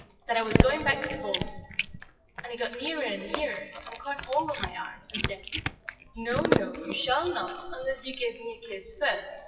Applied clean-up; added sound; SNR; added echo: classical method WPE with log-MMSE.